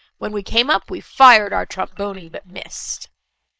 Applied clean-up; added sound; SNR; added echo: neural mask model Resemble Enhance denoiser.